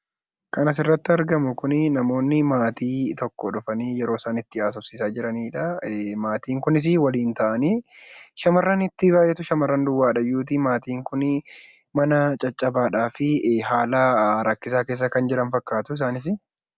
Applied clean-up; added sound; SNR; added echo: none; none; none; none.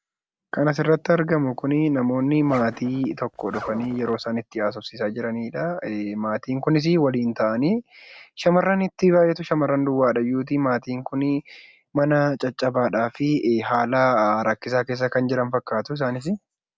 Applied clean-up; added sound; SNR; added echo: none; Zipper (clothing); 16 dB; none.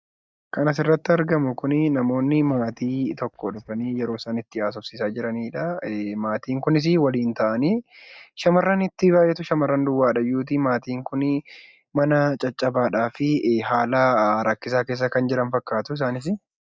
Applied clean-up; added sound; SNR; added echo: neural mask model DeepFilterNet 3.